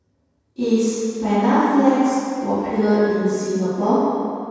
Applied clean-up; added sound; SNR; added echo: none; none; none; reverberation time 2.2 s.